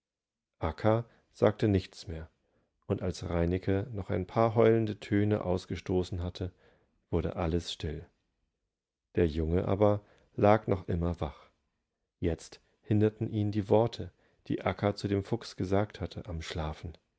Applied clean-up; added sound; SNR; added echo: none; none; none; none.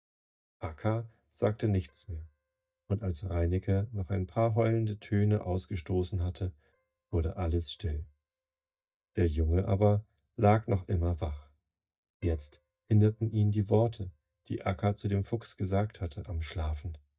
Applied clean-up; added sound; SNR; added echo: neural mask model DeepFilterNet 3.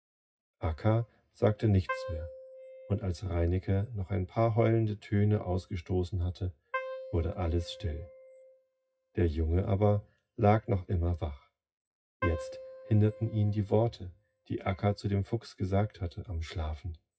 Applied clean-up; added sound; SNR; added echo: classical method WPE with log-MMSE.